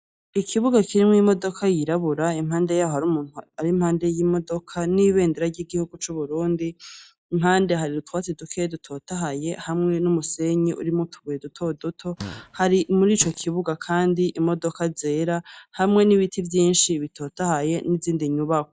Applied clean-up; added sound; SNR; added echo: classical method log-MMSE.